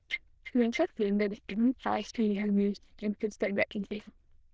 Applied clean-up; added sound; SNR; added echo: neural diffusion model UNIVERSE++.